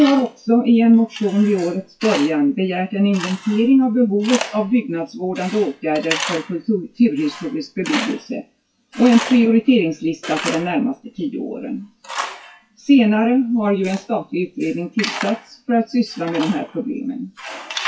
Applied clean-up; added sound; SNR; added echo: classical method WPE with log-MMSE.